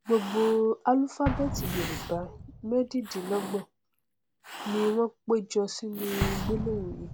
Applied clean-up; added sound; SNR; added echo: none; Explosion + Cat; 7 dB; none.